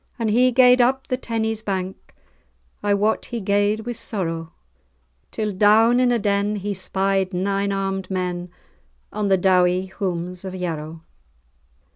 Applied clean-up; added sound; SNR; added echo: none; none; none; none.